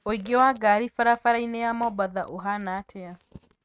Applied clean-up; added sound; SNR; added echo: neural mask model RNNoise.